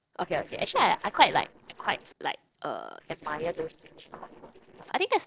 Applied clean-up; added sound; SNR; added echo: neural separator model SepFormer DNS4.